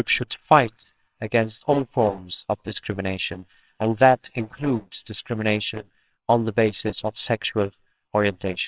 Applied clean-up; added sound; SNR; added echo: neural separator model SepFormer WHAMR!.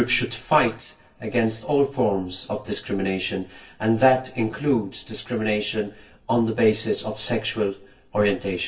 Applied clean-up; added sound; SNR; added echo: neural separator model SepFormer DNS4.